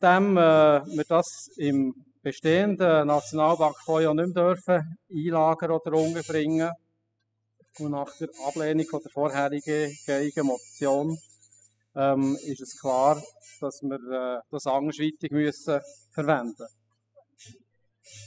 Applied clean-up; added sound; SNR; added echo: classical method spectral subtraction.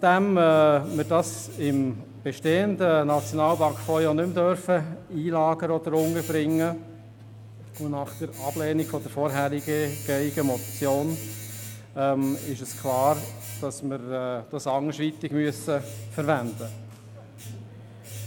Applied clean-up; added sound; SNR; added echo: none; Domestic sounds, home sounds; 14 dB; none.